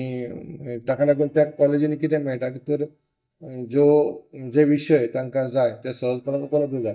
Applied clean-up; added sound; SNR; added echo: neural mask model DeepFilterNet 3.